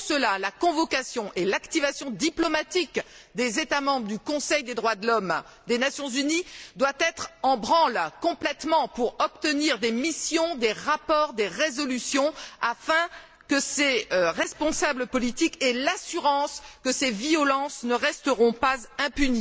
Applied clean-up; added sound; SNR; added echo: none; none; none; none.